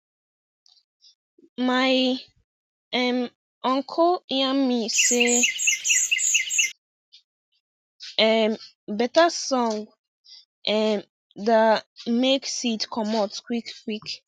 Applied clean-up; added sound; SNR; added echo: none; Chirp, tweet; -3 dB; none.